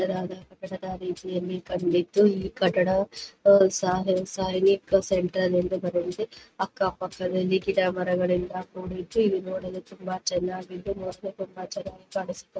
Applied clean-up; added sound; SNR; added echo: neural mask model RNNoise.